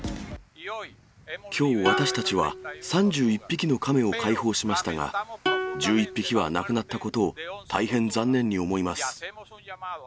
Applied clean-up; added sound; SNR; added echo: none; Plucked string instrument; 8 dB; none.